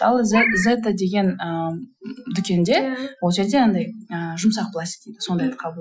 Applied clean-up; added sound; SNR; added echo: classical method Wiener filter.